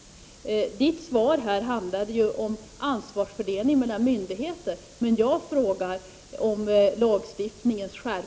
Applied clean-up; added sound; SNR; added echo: none; none; none; none.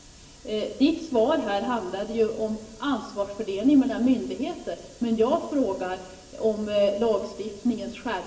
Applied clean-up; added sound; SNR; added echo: none; none; none; reverberation time 1.0 s.